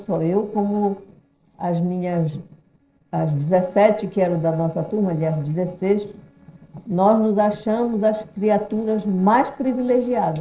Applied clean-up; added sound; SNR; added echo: neural separator model SepFormer DNS4.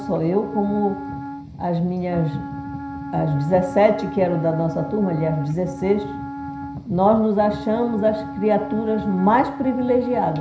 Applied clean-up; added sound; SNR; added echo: none; Wind instrument, woodwind instrument; 11 dB; reverberation time 0.5 s.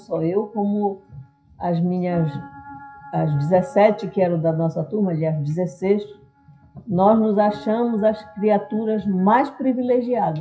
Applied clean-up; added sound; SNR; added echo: classical method WPE with log-MMSE.